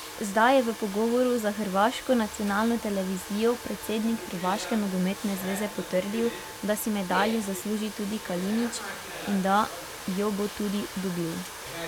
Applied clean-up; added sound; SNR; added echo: none; Domestic sounds, home sounds; 11 dB; none.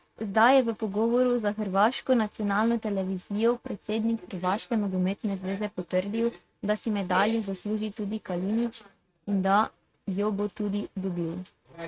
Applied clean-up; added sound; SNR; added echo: neural mask model RNNoise.